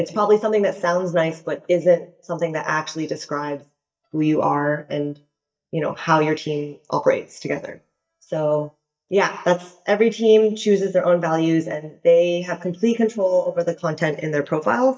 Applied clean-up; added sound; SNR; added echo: neural mask model DeepFilterNet 3.